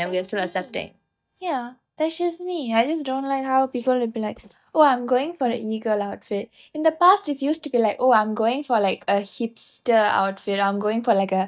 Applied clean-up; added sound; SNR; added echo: neural mask model DeepFilterNet 3.